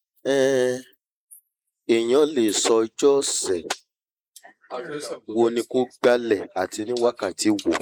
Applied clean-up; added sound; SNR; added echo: neural mask model Resemble Enhance denoiser.